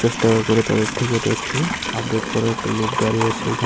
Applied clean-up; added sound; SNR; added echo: none; Livestock, farm animals, working animals; 5 dB; none.